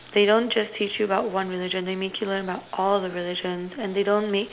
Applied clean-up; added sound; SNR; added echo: none; none; none; none.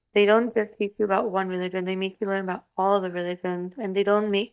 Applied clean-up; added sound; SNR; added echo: neural mask model DeepFilterNet 3.